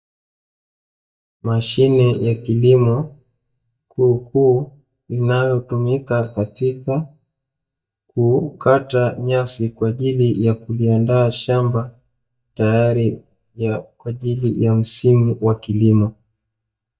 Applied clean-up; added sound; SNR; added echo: neural mask model DeepFilterNet 3.